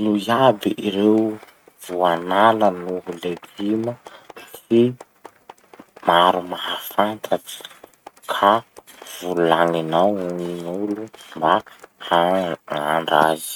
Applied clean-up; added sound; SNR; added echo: neural mask model RNNoise.